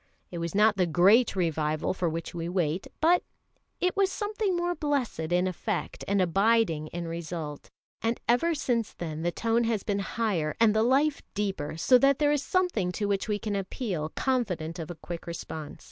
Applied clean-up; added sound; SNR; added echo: none; none; none; none.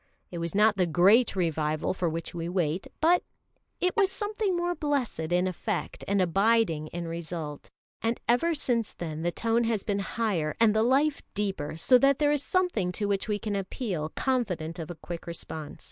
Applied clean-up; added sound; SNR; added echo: neural mask model Resemble Enhance denoiser.